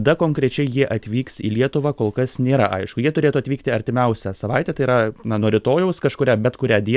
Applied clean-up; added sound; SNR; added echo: none; none; none; none.